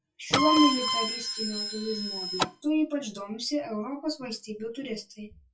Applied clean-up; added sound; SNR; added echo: classical method WPE with log-MMSE.